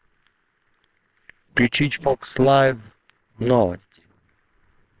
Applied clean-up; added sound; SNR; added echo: neural separator model SepFormer WHAMR!.